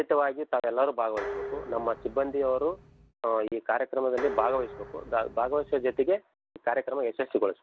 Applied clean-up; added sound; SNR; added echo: none; Dishes, pots, and pans; 13 dB; none.